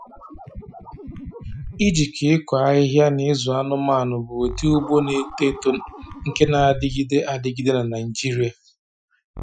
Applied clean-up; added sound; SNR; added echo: classical method Wiener filter.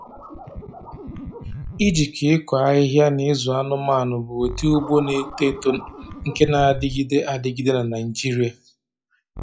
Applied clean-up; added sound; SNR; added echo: classical method log-MMSE.